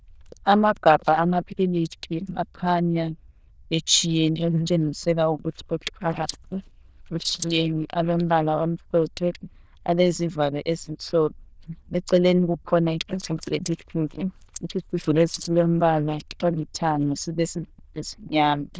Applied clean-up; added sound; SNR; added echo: neural diffusion model UNIVERSE++.